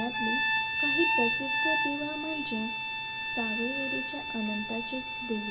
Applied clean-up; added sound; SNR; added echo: none; Bowed string instrument; -4 dB; reverberation time 0.7 s.